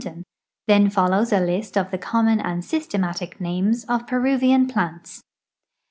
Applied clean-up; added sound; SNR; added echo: none; none; none; none.